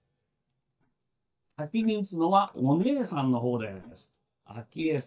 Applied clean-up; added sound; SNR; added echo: neural mask model DeepFilterNet 3.